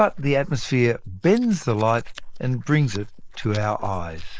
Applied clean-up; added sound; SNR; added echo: neural mask model Resemble Enhance denoiser.